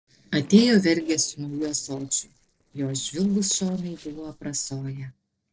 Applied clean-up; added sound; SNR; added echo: neural separator model SepFormer DNS4.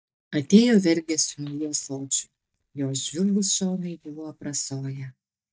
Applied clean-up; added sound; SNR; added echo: neural mask model DeepFilterNet 3.